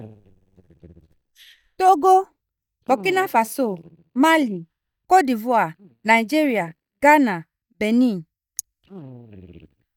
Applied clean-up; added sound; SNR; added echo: neural mask model DeepFilterNet 3.